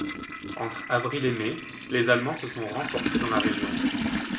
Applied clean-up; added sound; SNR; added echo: none; Toilet flush; 2 dB; reverberation time 1.5 s.